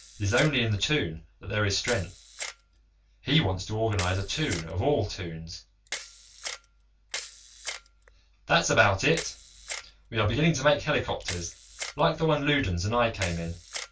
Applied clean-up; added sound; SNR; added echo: none; Camera; 14 dB; reverberation time 0.2 s.